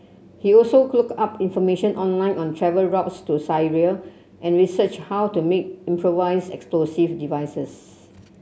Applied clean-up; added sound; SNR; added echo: none; none; none; none.